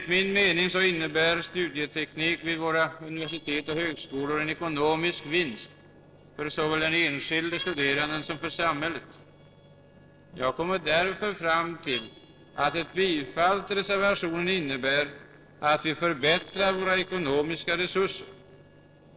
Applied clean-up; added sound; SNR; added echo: neural separator model SepFormer DNS4.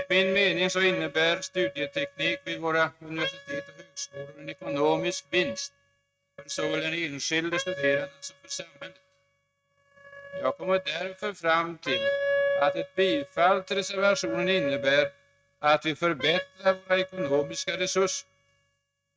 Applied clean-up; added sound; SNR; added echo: neural mask model RNNoise.